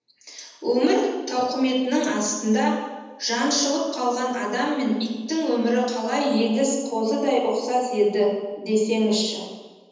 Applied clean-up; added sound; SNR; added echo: none; none; none; reverberation time 1.1 s.